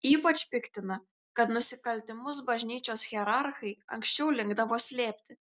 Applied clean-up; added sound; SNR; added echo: none; none; none; none.